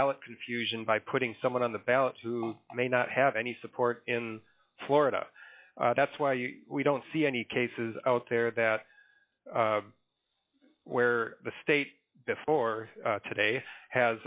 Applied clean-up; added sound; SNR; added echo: classical method log-MMSE.